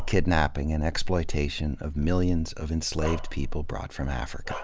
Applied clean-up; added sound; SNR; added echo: none; Bark; 19 dB; none.